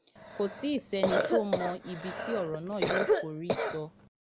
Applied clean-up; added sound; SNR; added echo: none; Cough; -3 dB; none.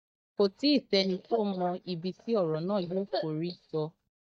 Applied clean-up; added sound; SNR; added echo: neural mask model DeepFilterNet 3.